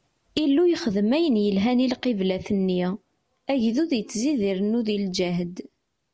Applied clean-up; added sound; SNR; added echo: none; none; none; none.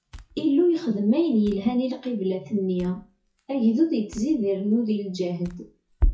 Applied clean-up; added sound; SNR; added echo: classical method WPE with log-MMSE.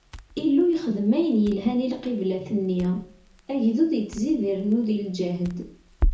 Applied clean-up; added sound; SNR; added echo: none; Crackle; 10 dB; reverberation time 0.6 s.